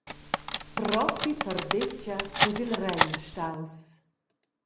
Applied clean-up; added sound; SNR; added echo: none; Cutlery, silverware; -4 dB; none.